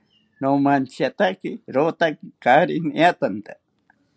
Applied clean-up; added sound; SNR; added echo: none; none; none; none.